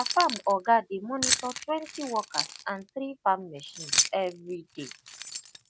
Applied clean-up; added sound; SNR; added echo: none; Keys jangling; 3 dB; none.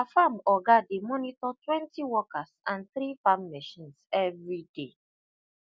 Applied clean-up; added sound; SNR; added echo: none; none; none; none.